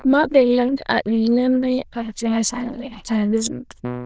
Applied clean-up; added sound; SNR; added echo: neural diffusion model UNIVERSE++.